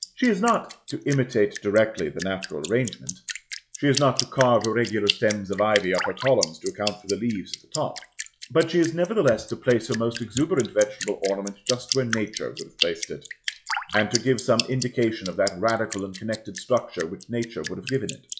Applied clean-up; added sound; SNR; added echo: classical method log-MMSE.